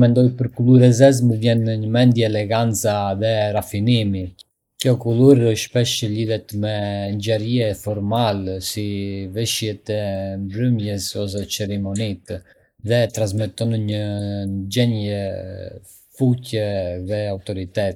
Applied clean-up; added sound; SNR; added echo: neural mask model Resemble Enhance denoiser.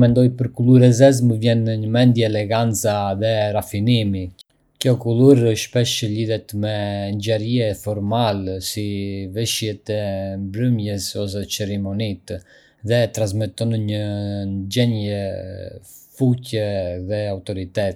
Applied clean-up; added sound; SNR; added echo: none; none; none; none.